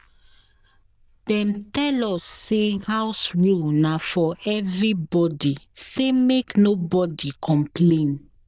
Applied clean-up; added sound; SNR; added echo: neural diffusion model UNIVERSE++.